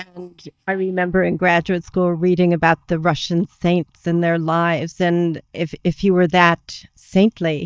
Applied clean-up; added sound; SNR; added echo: neural mask model DeepFilterNet 3.